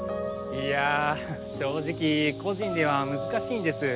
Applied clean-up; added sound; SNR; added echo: none; none; none; none.